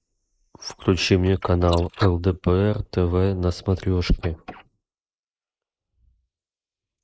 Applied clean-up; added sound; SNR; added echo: neural mask model Resemble Enhance denoiser.